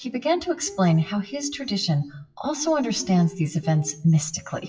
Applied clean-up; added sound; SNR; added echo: classical method WPE with log-MMSE.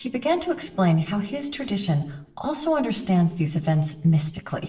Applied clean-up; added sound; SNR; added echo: neural separator model SepFormer DNS4.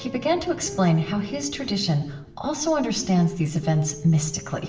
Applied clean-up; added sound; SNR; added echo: none; Guitar; 18 dB; reverberation time 0.7 s.